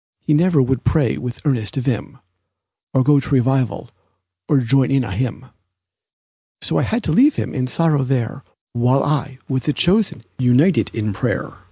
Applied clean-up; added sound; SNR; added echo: none; none; none; none.